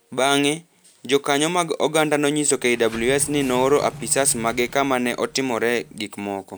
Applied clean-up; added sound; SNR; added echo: none; Sliding door; 18 dB; none.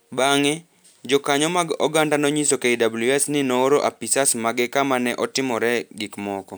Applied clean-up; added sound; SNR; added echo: none; none; none; none.